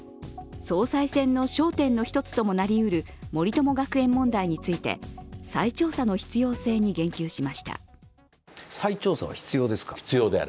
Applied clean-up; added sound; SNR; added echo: none; none; none; none.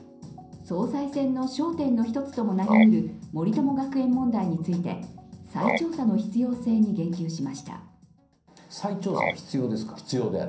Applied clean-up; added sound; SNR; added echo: none; Frog; 9 dB; reverberation time 0.6 s.